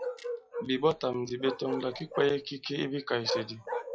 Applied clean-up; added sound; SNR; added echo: classical method log-MMSE.